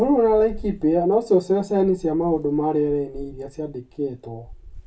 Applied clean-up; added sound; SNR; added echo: none; Thunder / Rain; 18 dB; reverberation time 0.2 s.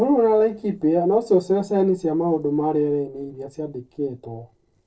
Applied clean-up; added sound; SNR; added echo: neural separator model SepFormer DNS4.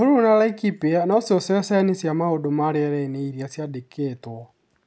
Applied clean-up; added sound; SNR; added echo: none; none; none; none.